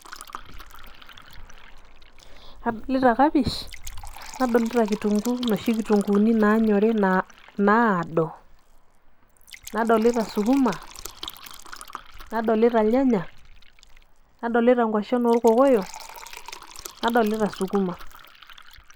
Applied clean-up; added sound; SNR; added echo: none; Traffic noise, roadway noise + Fill (with liquid); 16 dB; none.